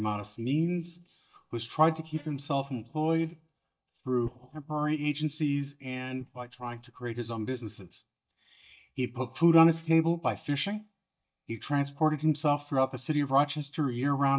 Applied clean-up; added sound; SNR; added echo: neural mask model DeepFilterNet 3.